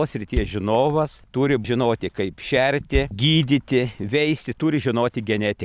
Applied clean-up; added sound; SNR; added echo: none; Bass drum; 10 dB; none.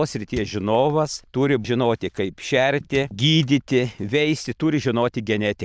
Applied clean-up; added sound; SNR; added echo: neural diffusion model UNIVERSE++.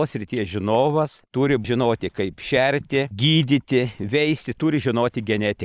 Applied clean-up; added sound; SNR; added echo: neural mask model Resemble Enhance denoiser.